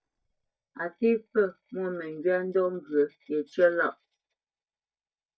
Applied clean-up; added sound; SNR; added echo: neural mask model DeepFilterNet 3.